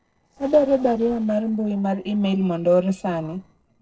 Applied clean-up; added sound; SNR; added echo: neural separator model SepFormer DNS4.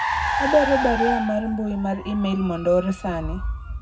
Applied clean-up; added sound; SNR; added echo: none; Car; 4 dB; reverberation time 0.3 s.